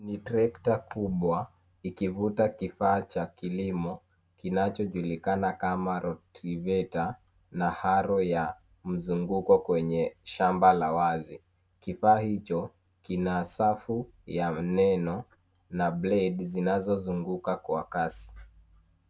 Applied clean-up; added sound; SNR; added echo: none; none; none; none.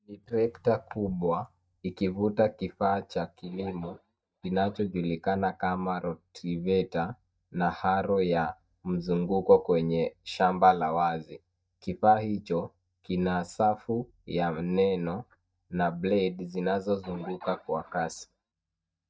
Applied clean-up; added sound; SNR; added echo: neural mask model DeepFilterNet 3.